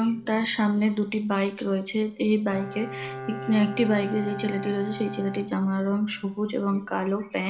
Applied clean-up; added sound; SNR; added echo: none; Bowed string instrument; 13 dB; reverberation time 1.9 s.